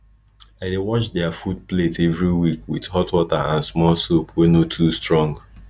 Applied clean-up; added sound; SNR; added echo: none; none; none; none.